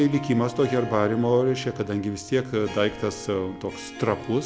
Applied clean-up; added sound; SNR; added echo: none; Harp; 14 dB; none.